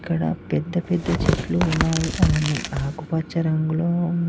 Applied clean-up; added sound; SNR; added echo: none; Tearing; 3 dB; none.